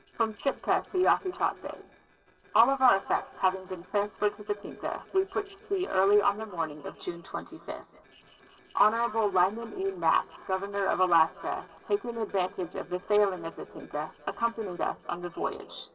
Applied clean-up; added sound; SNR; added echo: neural separator model SepFormer DNS4.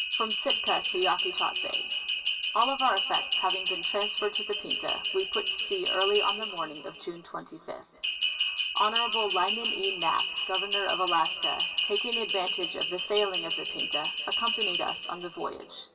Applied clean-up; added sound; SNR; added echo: none; Bell; -1 dB; reverberation time 2.5 s.